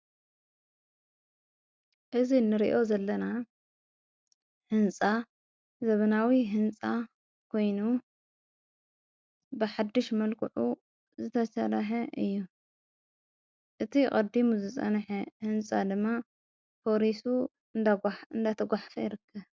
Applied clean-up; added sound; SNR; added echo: none; none; none; none.